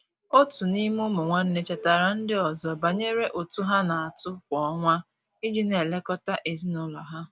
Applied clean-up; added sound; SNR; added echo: none; none; none; none.